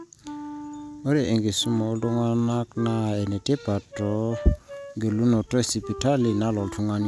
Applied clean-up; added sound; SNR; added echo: none; Wind instrument, woodwind instrument; 15 dB; none.